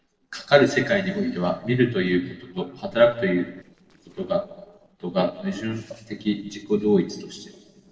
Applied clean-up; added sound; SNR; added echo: neural separator model SepFormer DNS4.